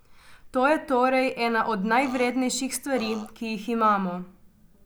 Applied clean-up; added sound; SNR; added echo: none; Burping, eructation; 14 dB; none.